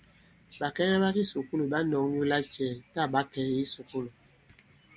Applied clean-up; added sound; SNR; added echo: none; none; none; none.